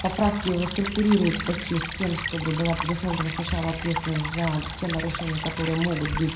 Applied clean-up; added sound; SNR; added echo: none; Stream / Trickle, dribble; 7 dB; reverberation time 0.5 s.